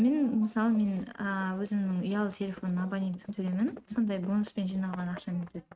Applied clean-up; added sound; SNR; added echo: neural mask model RNNoise.